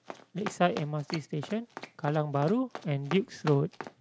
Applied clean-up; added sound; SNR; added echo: none; Run; 13 dB; none.